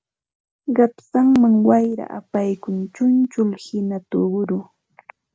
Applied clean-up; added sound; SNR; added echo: none; none; none; none.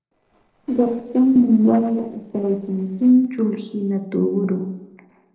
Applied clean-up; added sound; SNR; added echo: neural separator model SepFormer DNS4.